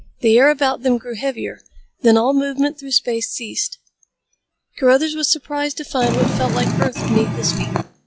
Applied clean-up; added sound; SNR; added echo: classical method log-MMSE.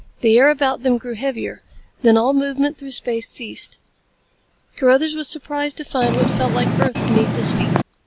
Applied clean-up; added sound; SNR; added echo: none; Purr; -1 dB; none.